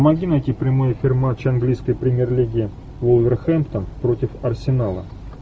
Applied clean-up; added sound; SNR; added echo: none; none; none; none.